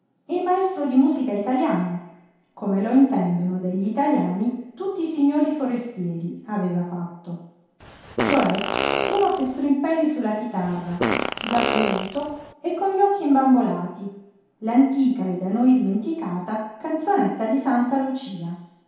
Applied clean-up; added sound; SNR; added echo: none; Fart; 3 dB; reverberation time 0.8 s.